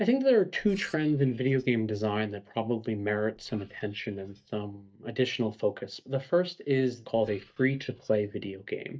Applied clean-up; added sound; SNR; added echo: neural mask model DeepFilterNet 3.